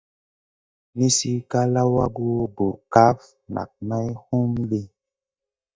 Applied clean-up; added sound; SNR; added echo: neural mask model DeepFilterNet 3.